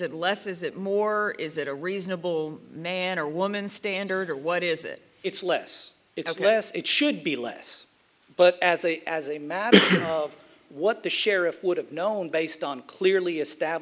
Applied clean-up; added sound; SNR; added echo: none; none; none; none.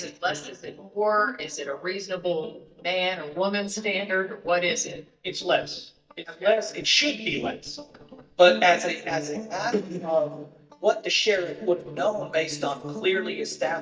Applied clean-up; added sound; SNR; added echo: neural mask model DeepFilterNet 3.